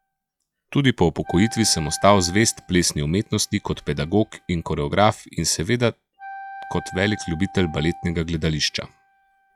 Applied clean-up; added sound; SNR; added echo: classical method log-MMSE.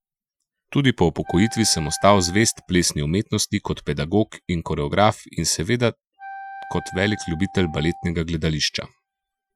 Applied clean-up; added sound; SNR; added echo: classical method Wiener filter.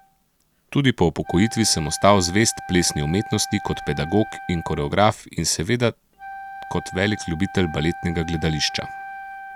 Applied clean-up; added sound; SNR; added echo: none; Wind instrument, woodwind instrument; 14 dB; none.